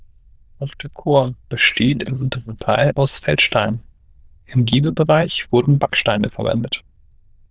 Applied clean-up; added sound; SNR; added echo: neural diffusion model UNIVERSE++.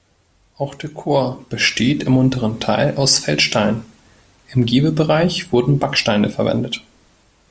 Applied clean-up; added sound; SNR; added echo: none; none; none; none.